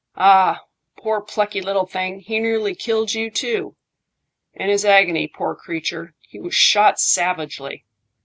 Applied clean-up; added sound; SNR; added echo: none; none; none; none.